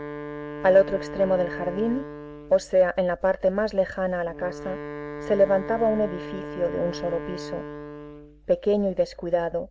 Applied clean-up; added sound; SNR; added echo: none; Wind instrument, woodwind instrument; 12 dB; none.